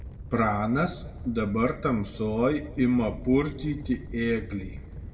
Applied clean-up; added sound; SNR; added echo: none; Animal; 12 dB; reverberation time 1.2 s.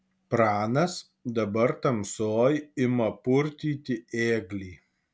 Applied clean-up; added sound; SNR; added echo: none; none; none; none.